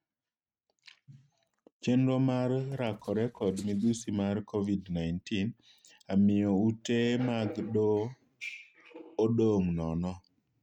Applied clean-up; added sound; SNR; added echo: neural mask model RNNoise.